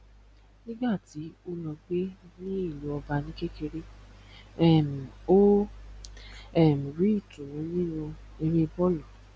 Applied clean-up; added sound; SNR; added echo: none; none; none; none.